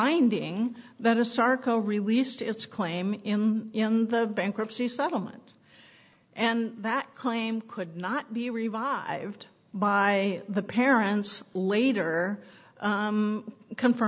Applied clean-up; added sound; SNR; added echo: none; none; none; none.